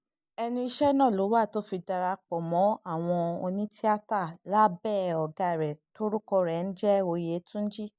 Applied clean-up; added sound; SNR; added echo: none; none; none; none.